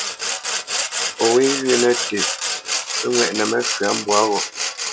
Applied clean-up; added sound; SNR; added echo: none; Sawing; 2 dB; none.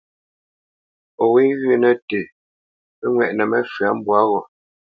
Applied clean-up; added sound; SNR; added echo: none; none; none; none.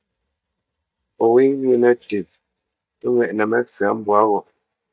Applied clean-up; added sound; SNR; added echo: neural mask model DeepFilterNet 3.